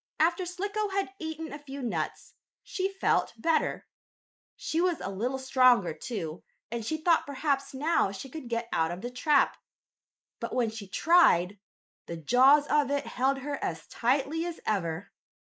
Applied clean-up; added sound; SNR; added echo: neural mask model Resemble Enhance denoiser.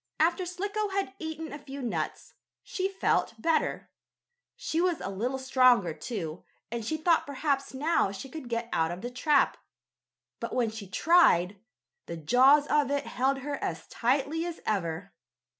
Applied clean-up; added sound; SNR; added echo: none; none; none; none.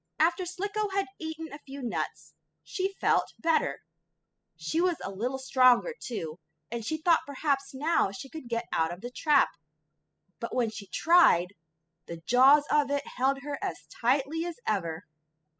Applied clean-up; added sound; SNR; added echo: classical method spectral subtraction.